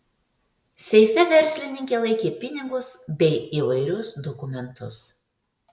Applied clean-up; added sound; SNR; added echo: none; none; none; none.